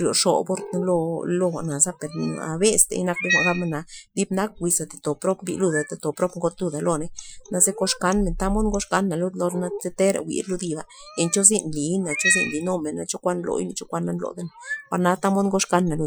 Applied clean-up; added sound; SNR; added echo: classical method Wiener filter.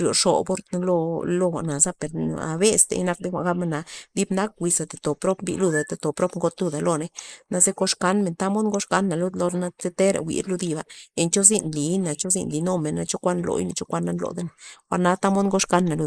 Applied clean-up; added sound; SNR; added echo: neural mask model Resemble Enhance denoiser.